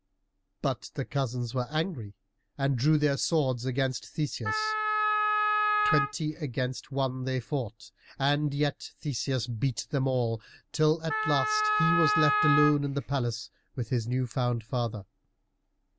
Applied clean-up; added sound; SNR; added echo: none; Wind instrument, woodwind instrument; -2 dB; none.